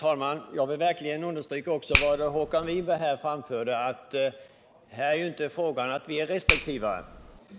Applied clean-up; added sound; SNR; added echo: none; Finger snapping; 4 dB; none.